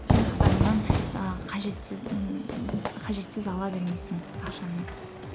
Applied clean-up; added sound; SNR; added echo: none; Fire / Fireworks; -2 dB; none.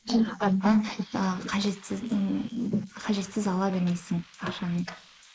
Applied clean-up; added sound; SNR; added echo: neural mask model Resemble Enhance denoiser.